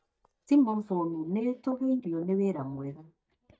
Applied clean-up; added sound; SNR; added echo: neural mask model DeepFilterNet 3.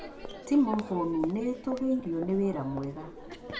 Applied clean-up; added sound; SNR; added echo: none; Crowd; 12 dB; reverberation time 0.3 s.